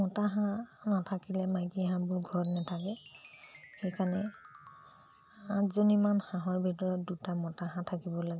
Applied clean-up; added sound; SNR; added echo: none; Chime; -2 dB; none.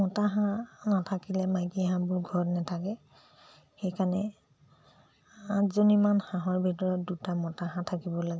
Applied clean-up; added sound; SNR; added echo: none; none; none; none.